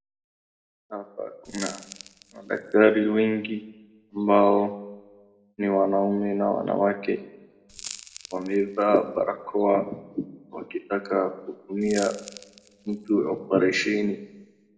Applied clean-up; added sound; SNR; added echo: none; Crackle; 19 dB; reverberation time 0.7 s.